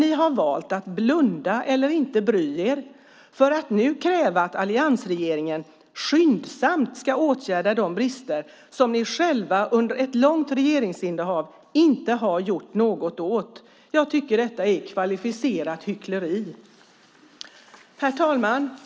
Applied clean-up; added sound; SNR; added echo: none; none; none; none.